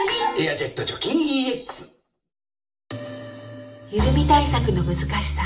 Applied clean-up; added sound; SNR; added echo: none; none; none; reverberation time 0.4 s.